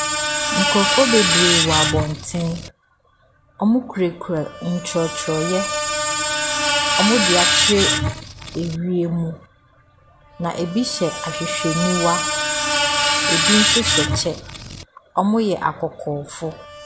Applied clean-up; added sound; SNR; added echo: none; Screech; -1 dB; none.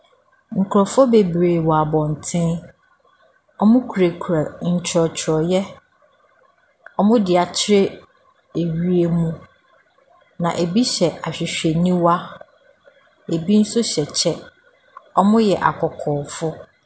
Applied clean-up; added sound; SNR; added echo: none; none; none; none.